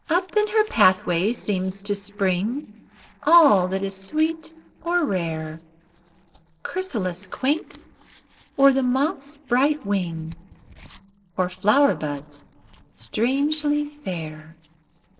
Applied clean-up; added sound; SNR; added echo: neural separator model SepFormer DNS4.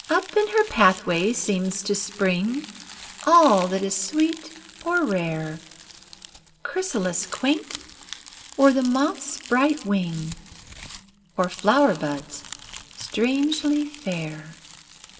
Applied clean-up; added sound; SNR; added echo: none; Crumpling, crinkling; 18 dB; reverberation time 0.3 s.